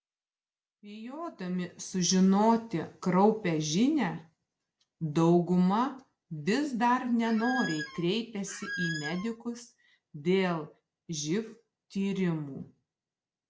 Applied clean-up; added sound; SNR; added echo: none; Squeak; 8 dB; none.